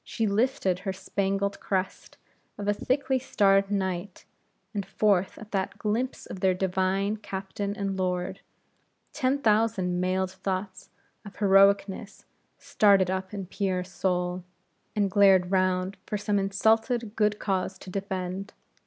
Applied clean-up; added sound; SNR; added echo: none; none; none; none.